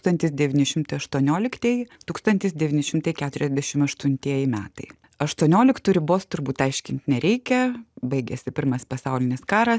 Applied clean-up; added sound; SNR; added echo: none; none; none; none.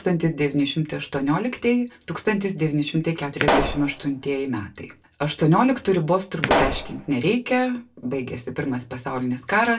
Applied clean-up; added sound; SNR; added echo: none; Explosion; 3 dB; reverberation time 0.2 s.